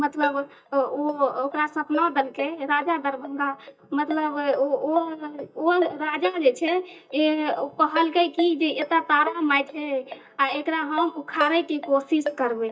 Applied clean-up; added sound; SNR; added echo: neural mask model DeepFilterNet 3.